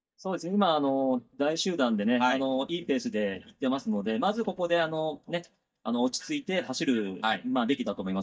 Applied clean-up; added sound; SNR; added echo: neural mask model DeepFilterNet 3.